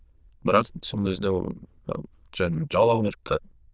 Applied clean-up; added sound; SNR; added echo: neural diffusion model UNIVERSE++.